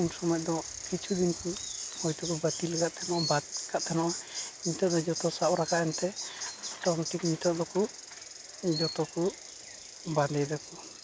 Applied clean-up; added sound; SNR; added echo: none; Chirp, tweet; 12 dB; none.